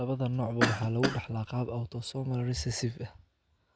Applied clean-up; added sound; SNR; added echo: none; Cough; 1 dB; none.